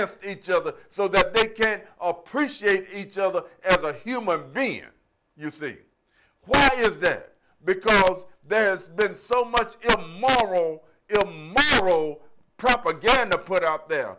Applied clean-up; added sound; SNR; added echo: none; none; none; none.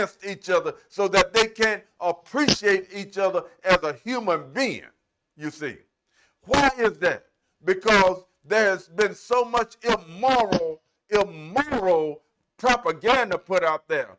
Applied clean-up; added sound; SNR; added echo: neural mask model RNNoise.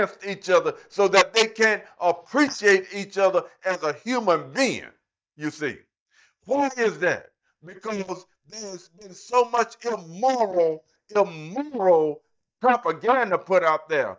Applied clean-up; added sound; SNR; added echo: neural mask model DeepFilterNet 3.